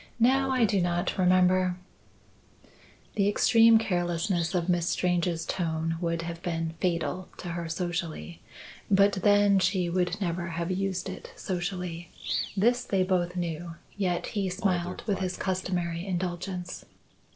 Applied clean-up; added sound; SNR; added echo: none; Bird vocalization, bird call, bird song; 18 dB; none.